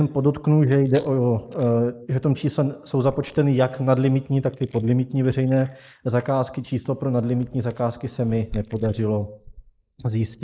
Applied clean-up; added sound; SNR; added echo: neural mask model Resemble Enhance denoiser.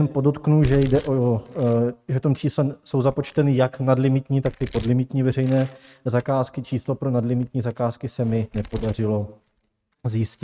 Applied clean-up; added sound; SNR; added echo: neural mask model RNNoise.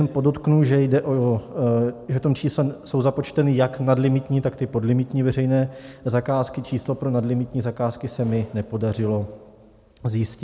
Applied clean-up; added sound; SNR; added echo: none; none; none; none.